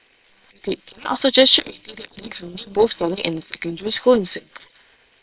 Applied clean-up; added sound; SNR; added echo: neural separator model SepFormer WHAM!.